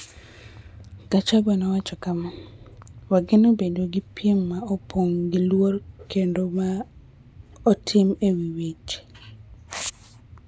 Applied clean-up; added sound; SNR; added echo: none; none; none; none.